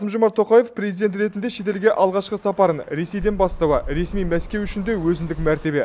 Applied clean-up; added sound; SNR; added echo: none; none; none; none.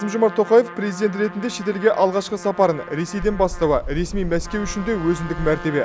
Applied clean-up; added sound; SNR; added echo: none; Trumpet; 16 dB; none.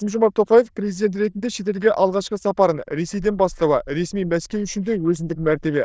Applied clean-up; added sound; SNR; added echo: neural diffusion model UNIVERSE++.